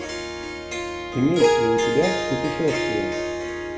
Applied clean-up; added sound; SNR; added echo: none; Harp; -2 dB; none.